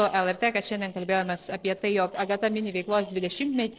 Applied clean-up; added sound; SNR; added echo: neural separator model SepFormer DNS4.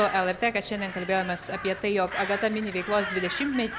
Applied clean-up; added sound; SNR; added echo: none; Crow; 9 dB; none.